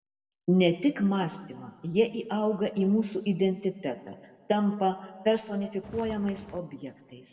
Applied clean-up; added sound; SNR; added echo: none; Walk, footsteps; 16 dB; reverberation time 1.0 s.